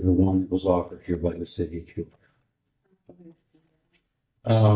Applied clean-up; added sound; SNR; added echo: neural mask model DeepFilterNet 3.